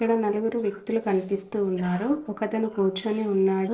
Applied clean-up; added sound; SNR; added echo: neural separator model SepFormer DNS4.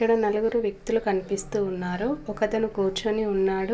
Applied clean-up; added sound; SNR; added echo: none; none; none; none.